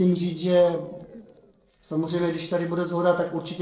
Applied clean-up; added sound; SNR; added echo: neural separator model SepFormer DNS4.